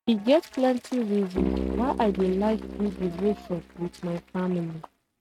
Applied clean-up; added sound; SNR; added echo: neural mask model RNNoise.